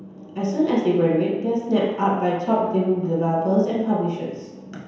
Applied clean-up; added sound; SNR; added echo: none; none; none; reverberation time 1.0 s.